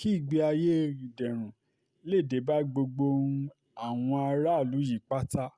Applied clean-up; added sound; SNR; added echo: none; none; none; none.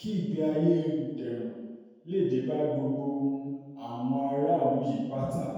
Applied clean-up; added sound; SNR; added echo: none; none; none; reverberation time 1.2 s.